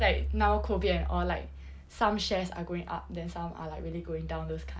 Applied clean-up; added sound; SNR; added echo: none; none; none; none.